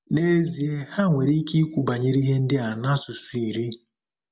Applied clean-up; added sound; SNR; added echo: none; none; none; none.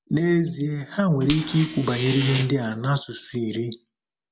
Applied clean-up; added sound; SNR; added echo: none; Buzz; 8 dB; none.